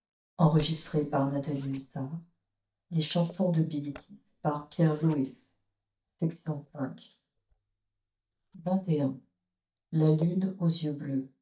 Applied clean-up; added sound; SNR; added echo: neural mask model DeepFilterNet 3.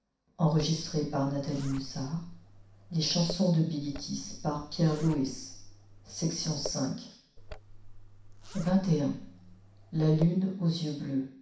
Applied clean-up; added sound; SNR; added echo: none; Zipper (clothing); 13 dB; reverberation time 0.6 s.